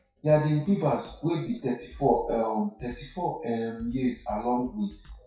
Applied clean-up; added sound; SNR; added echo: classical method WPE with log-MMSE.